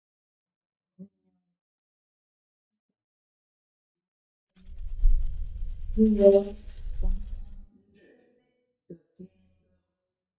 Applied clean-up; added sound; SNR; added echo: neural mask model DeepFilterNet 3.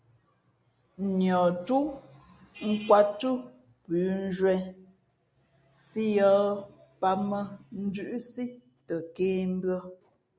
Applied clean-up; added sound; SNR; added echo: none; none; none; none.